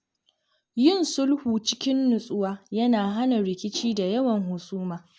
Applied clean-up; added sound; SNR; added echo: none; none; none; none.